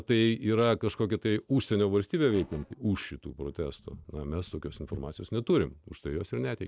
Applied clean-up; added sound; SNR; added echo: neural separator model SepFormer DNS4.